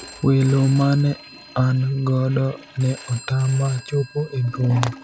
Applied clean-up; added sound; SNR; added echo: none; Toilet flush / Gurgling + Telephone; 17 dB; none.